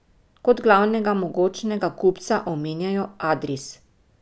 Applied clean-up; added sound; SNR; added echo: none; none; none; none.